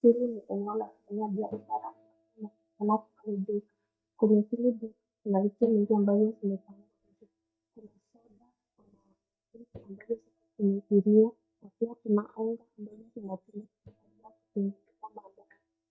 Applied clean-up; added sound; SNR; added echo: neural mask model DeepFilterNet 3.